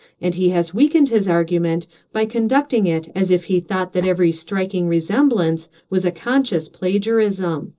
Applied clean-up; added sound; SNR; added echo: neural separator model SepFormer DNS4.